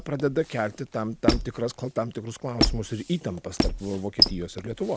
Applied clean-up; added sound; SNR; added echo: none; Squeak; -1 dB; none.